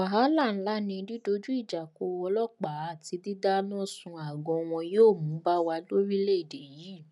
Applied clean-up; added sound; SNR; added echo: none; none; none; none.